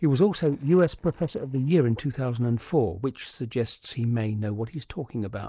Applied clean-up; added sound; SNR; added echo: neural separator model SepFormer DNS4.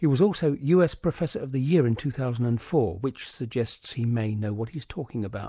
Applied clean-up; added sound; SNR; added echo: none; none; none; none.